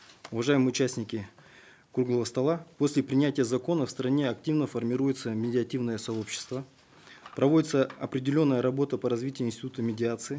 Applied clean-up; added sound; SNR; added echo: none; none; none; none.